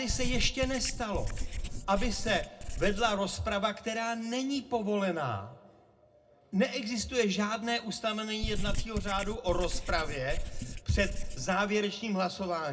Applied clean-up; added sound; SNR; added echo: none; Writing; 2 dB; reverberation time 0.2 s.